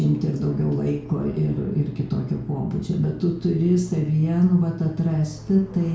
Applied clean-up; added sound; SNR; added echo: none; Fixed-wing aircraft, airplane; 16 dB; reverberation time 0.5 s.